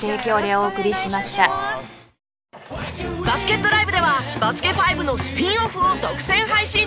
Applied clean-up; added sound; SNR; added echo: none; none; none; none.